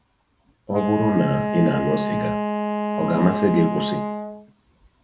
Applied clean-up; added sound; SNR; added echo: none; Wind instrument, woodwind instrument; 2 dB; none.